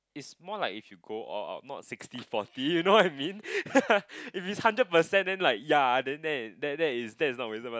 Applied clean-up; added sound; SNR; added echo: none; none; none; none.